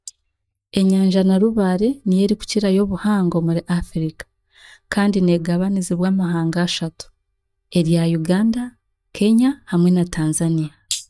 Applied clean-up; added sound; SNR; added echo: neural mask model DeepFilterNet 3.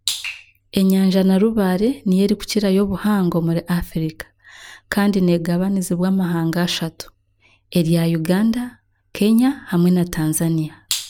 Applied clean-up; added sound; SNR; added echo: none; none; none; none.